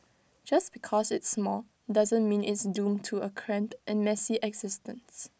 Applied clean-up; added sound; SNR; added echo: none; none; none; none.